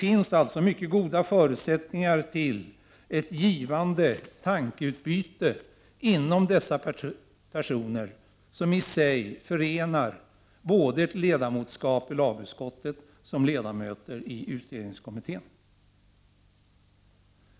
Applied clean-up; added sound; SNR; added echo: none; none; none; none.